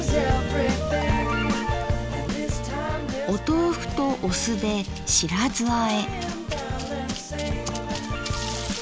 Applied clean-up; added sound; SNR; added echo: none; Buzz; 19 dB; none.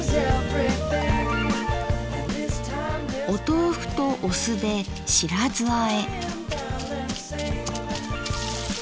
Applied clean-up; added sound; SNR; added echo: none; none; none; none.